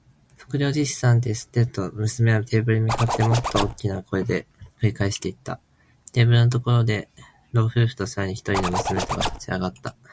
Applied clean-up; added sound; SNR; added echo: none; Zipper (clothing); 5 dB; none.